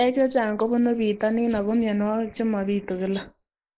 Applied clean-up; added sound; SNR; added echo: neural mask model Resemble Enhance denoiser.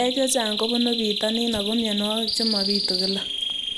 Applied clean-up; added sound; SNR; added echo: none; Bird vocalization, bird call, bird song + Fire; 2 dB; none.